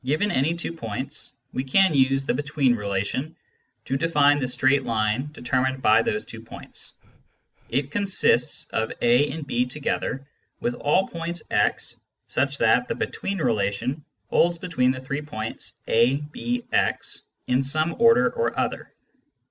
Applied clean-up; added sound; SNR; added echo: neural separator model SepFormer DNS4.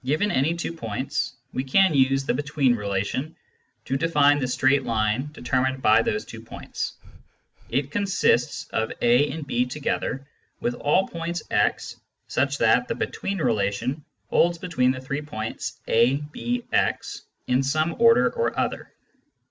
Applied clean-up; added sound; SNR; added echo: none; Breathing; 18 dB; none.